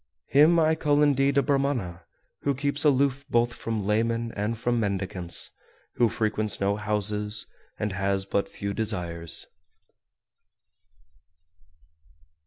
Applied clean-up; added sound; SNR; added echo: neural mask model Resemble Enhance denoiser.